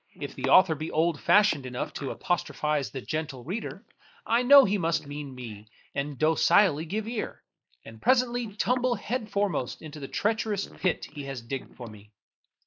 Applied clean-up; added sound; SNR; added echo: neural mask model Resemble Enhance denoiser.